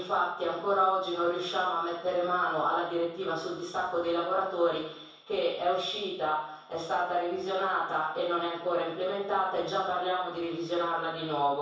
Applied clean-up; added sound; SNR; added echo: none; none; none; reverberation time 0.7 s.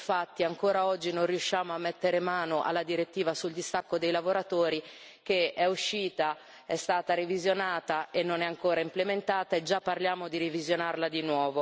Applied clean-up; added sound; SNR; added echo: none; none; none; none.